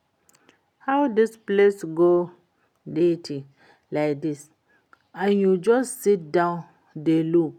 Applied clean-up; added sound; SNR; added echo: none; none; none; none.